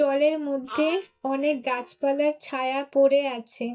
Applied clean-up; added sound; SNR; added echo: neural mask model DeepFilterNet 3.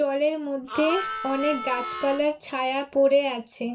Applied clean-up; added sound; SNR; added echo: none; Harmonica; 7 dB; reverberation time 0.2 s.